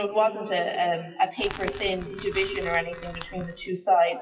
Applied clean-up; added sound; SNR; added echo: classical method WPE with log-MMSE.